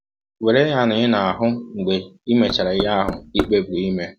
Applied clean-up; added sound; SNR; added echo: none; Knock; 8 dB; none.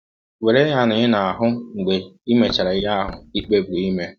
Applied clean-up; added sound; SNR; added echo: neural mask model DeepFilterNet 3.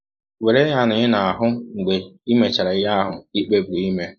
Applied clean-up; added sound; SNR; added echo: neural mask model Resemble Enhance denoiser.